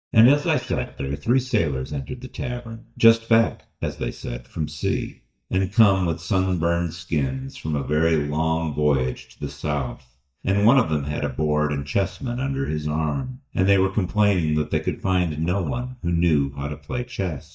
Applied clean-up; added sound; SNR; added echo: neural mask model DeepFilterNet 3.